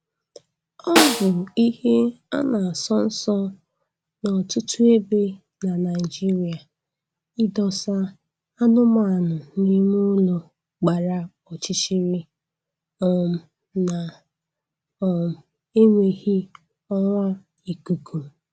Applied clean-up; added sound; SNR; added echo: none; Snare drum; 2 dB; none.